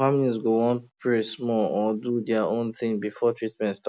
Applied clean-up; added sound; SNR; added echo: none; none; none; none.